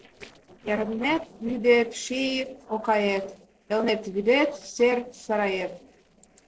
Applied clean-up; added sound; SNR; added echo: neural separator model SepFormer DNS4.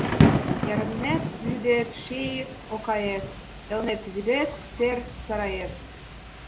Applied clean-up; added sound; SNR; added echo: none; Thunder / Rain; 0 dB; none.